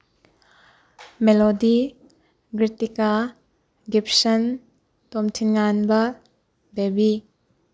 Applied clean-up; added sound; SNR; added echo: none; none; none; none.